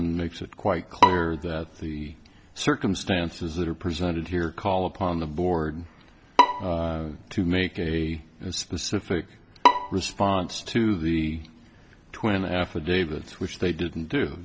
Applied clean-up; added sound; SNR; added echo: none; Bowed string instrument; -1 dB; none.